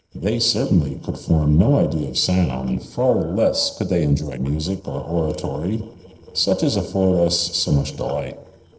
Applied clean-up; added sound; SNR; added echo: neural separator model SepFormer DNS4.